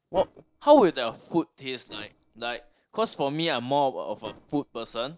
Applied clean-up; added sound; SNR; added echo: neural separator model SepFormer DNS4.